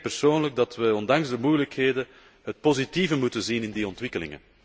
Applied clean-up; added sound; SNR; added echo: none; none; none; none.